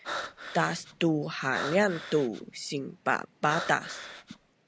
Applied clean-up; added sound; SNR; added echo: none; Breathing; 9 dB; none.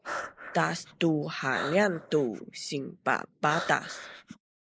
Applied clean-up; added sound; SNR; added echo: neural mask model Resemble Enhance denoiser.